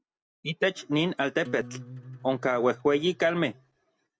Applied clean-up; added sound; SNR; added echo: none; Acoustic guitar; 16 dB; none.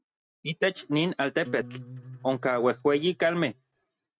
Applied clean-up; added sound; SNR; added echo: neural mask model RNNoise.